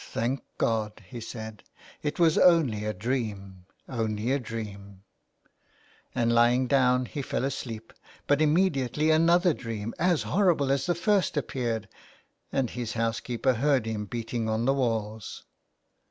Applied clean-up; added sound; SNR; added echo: none; none; none; none.